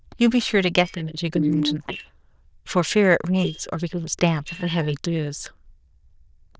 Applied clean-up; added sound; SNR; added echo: neural diffusion model UNIVERSE++.